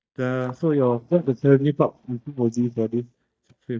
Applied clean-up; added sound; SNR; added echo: neural mask model DeepFilterNet 3.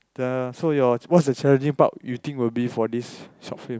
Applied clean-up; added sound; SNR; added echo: none; none; none; none.